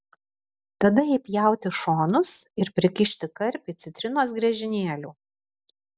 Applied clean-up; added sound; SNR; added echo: none; none; none; none.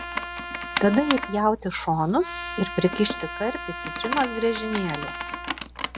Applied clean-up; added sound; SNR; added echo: none; Trumpet + Computer keyboard; 6 dB; none.